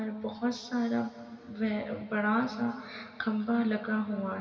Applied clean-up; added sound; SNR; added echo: none; none; none; reverberation time 2.5 s.